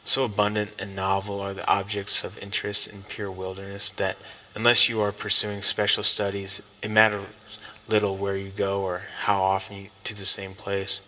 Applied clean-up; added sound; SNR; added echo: none; none; none; reverberation time 0.7 s.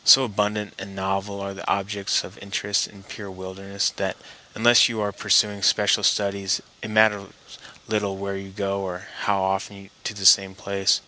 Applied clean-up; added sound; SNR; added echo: none; none; none; none.